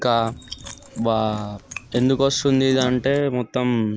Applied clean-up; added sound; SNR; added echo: none; Chewing, mastication; 15 dB; none.